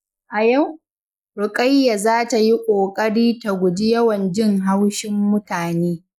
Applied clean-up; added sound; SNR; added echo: neural mask model Resemble Enhance denoiser.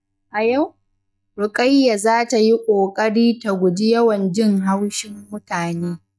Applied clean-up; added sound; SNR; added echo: neural mask model DeepFilterNet 3.